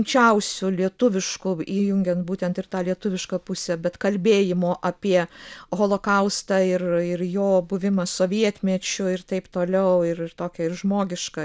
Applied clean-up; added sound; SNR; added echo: none; none; none; none.